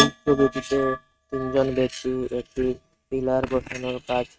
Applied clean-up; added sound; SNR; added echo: neural mask model RNNoise.